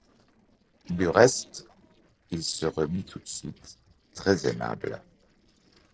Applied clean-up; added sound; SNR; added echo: neural separator model SepFormer DNS4.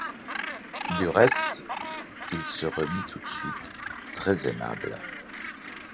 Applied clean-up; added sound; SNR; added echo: none; Gull, seagull; 5 dB; none.